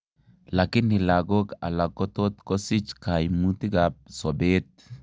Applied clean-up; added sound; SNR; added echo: none; none; none; none.